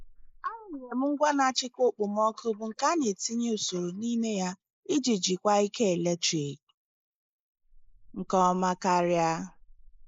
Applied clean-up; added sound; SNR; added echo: neural mask model Resemble Enhance denoiser.